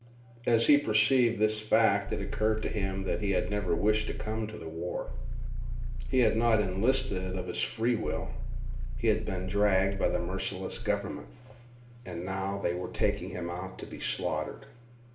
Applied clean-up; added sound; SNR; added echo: none; Idling / Car; 1 dB; reverberation time 0.5 s.